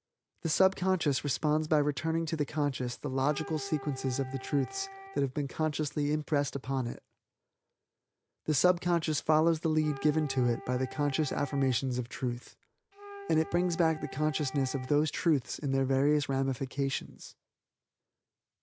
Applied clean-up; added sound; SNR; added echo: none; Wind instrument, woodwind instrument; 16 dB; none.